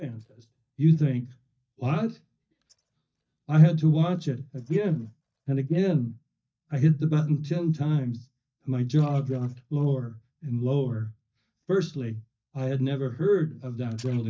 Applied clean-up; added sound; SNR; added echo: neural mask model DeepFilterNet 3.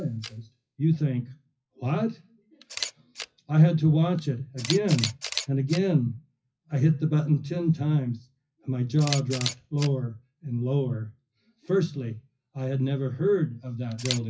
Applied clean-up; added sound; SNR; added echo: classical method WPE with log-MMSE.